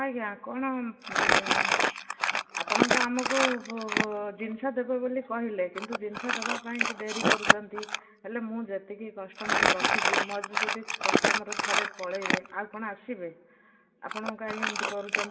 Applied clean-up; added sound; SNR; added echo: none; Crumpling, crinkling; -5 dB; reverberation time 2.8 s.